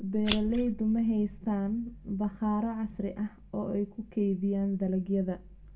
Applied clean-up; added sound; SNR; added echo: none; Scissors; 5 dB; reverberation time 0.2 s.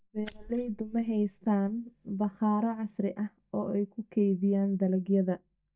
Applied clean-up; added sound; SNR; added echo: neural mask model DeepFilterNet 3.